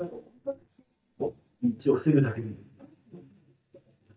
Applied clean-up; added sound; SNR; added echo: neural mask model DeepFilterNet 3.